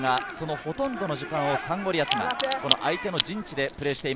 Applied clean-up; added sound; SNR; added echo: none; Crack; 6 dB; none.